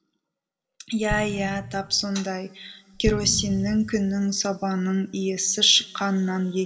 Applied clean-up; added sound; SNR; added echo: none; Explosion; 10 dB; reverberation time 1.0 s.